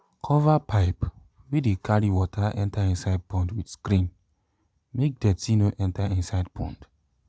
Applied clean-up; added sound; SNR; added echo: none; none; none; none.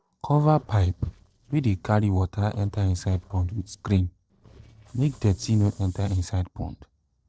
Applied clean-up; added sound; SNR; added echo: neural separator model SepFormer DNS4.